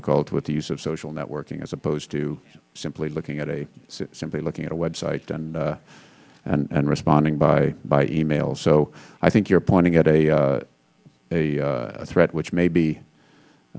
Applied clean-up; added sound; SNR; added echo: none; none; none; none.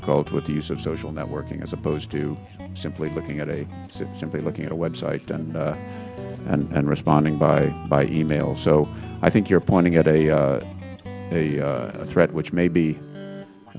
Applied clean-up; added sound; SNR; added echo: none; Guitar; 13 dB; none.